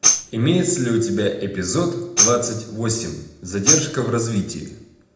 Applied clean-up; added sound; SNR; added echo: none; Tambourine; 1 dB; reverberation time 0.7 s.